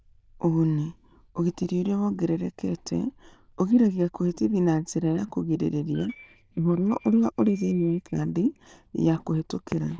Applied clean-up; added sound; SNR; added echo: neural diffusion model UNIVERSE++.